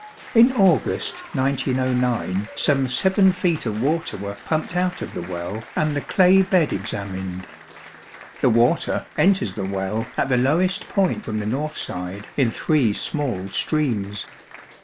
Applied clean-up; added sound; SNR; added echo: none; Applause; 19 dB; none.